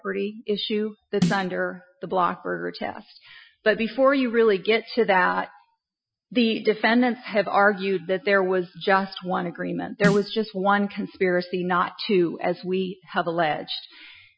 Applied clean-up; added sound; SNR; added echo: classical method Wiener filter.